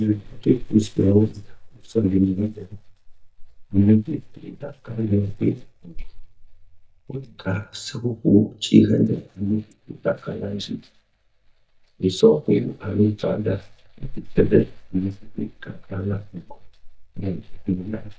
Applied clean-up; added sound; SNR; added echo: neural mask model DeepFilterNet 3.